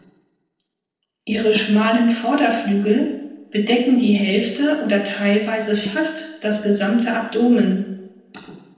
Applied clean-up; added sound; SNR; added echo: neural separator model SepFormer DNS4.